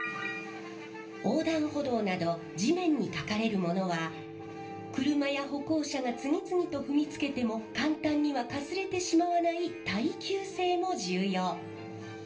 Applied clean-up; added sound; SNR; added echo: none; Telephone; 14 dB; reverberation time 0.3 s.